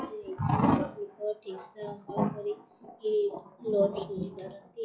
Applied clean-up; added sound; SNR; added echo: classical method log-MMSE.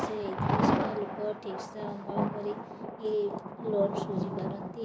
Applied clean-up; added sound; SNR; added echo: none; Thunder; -2 dB; none.